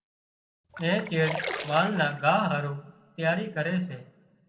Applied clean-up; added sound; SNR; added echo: none; Splash, splatter; 9 dB; reverberation time 0.4 s.